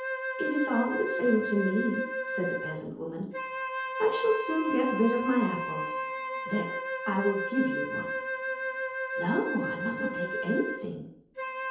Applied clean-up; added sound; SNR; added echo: none; Wind instrument, woodwind instrument; 3 dB; reverberation time 2.2 s.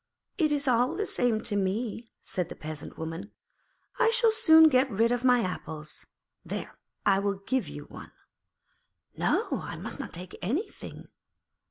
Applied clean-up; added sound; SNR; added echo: none; none; none; none.